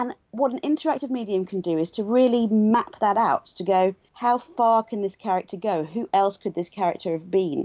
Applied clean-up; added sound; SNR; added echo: none; none; none; none.